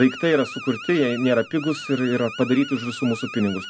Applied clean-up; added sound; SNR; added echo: none; Alarm; 13 dB; none.